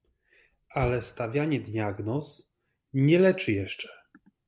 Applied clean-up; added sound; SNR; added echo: none; Motor vehicle (road); 20 dB; none.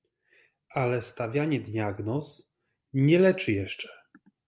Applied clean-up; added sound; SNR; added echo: none; none; none; none.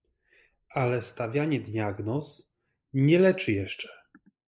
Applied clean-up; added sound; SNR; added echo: neural mask model Resemble Enhance denoiser.